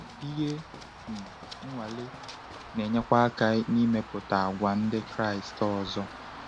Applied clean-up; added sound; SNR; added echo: none; Run; 14 dB; none.